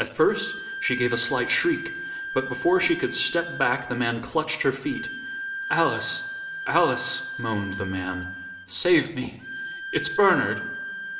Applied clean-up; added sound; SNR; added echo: none; Bowed string instrument; 8 dB; reverberation time 1.2 s.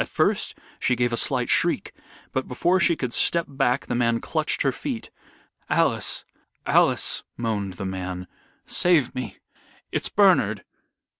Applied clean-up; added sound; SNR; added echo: none; none; none; none.